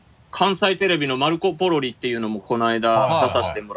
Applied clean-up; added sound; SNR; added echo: none; none; none; none.